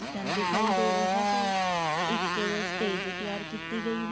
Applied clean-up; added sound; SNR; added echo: none; Motorcycle; -5 dB; none.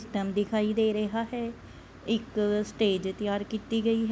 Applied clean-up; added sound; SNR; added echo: none; none; none; none.